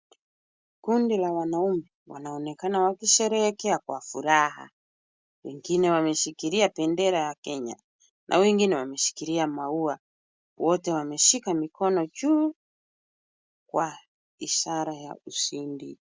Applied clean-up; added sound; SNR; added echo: none; none; none; none.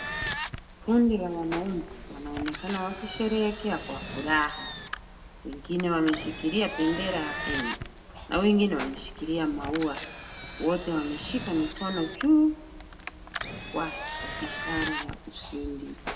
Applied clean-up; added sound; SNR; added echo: none; Engine; 2 dB; reverberation time 2.0 s.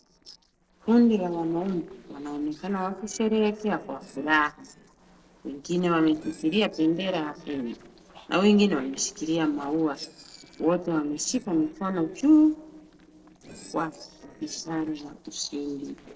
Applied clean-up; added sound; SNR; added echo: neural separator model SepFormer DNS4.